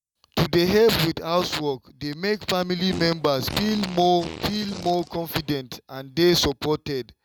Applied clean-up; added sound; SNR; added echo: none; Fart; 14 dB; none.